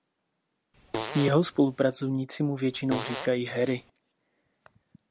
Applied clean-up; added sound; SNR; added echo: none; Fart; 9 dB; none.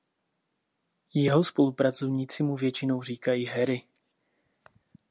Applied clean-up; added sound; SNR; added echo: none; none; none; none.